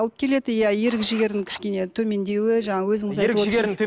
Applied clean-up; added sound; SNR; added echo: none; Zipper (clothing); 19 dB; none.